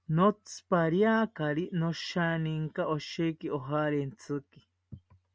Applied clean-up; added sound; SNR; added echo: none; none; none; none.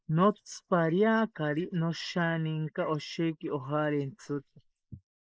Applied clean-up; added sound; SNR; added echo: neural mask model Resemble Enhance denoiser.